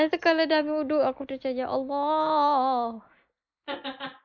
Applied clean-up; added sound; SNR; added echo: neural mask model Resemble Enhance denoiser.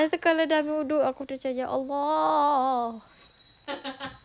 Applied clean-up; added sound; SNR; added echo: none; Cricket; 11 dB; none.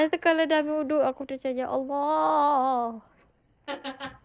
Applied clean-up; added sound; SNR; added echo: neural separator model SepFormer DNS4.